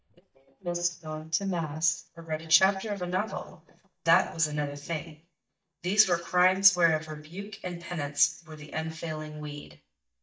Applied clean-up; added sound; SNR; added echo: neural mask model DeepFilterNet 3.